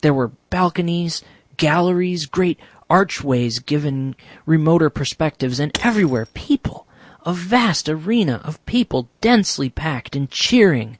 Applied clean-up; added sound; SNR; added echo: none; Shatter / Crushing; 16 dB; none.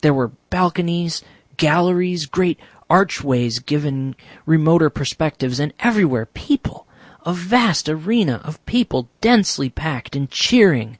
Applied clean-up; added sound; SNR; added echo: none; none; none; none.